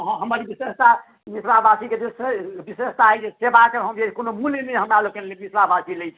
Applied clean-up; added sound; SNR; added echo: none; none; none; none.